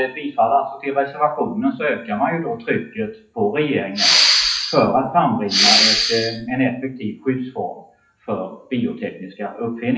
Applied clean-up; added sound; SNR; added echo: classical method WPE with log-MMSE.